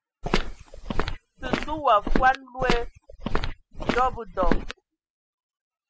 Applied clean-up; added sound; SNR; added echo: classical method spectral subtraction.